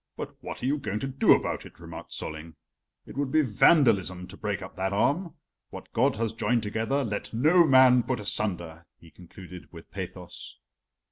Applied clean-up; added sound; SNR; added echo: none; none; none; none.